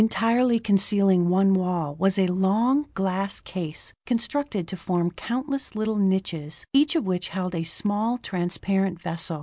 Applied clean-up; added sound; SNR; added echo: none; none; none; none.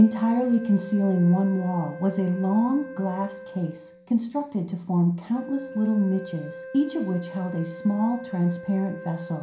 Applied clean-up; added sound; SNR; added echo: none; Wind instrument, woodwind instrument; 15 dB; reverberation time 0.5 s.